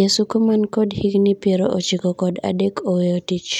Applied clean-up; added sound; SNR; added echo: none; none; none; none.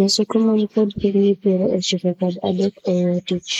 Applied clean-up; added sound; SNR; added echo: neural mask model Resemble Enhance denoiser.